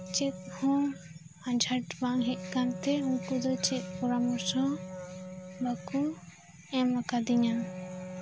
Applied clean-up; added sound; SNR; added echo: none; Wind instrument, woodwind instrument; 12 dB; none.